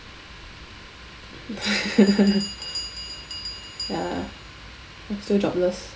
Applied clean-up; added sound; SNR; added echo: none; Bell; 12 dB; none.